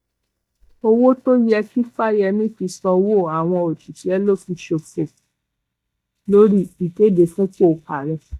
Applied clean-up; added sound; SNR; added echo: neural mask model DeepFilterNet 3.